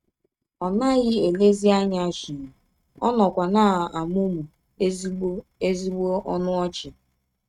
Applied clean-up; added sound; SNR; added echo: neural mask model RNNoise.